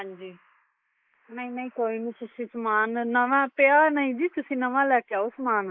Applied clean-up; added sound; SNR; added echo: neural mask model Resemble Enhance denoiser.